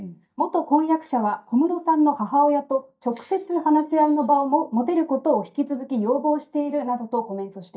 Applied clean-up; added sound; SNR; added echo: neural mask model DeepFilterNet 3.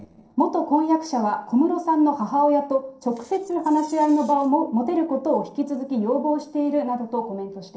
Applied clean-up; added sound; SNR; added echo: neural separator model SepFormer DNS4.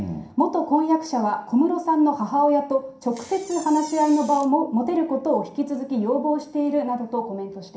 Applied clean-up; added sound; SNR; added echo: none; Door; 20 dB; reverberation time 0.5 s.